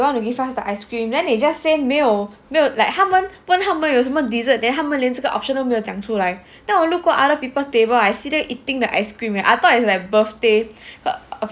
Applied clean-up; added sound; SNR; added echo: none; none; none; none.